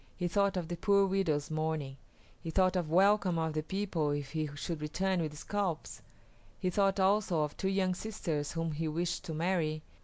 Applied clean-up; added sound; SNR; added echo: none; none; none; none.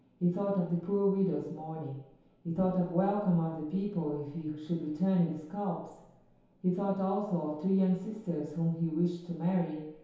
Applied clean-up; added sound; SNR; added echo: none; none; none; reverberation time 0.8 s.